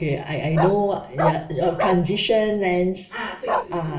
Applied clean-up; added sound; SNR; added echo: none; Bark; 6 dB; reverberation time 0.4 s.